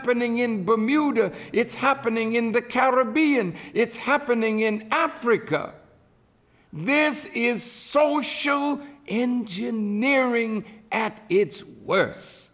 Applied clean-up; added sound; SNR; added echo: none; none; none; none.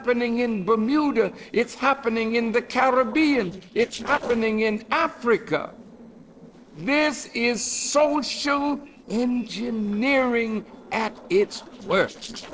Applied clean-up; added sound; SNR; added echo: neural separator model SepFormer DNS4.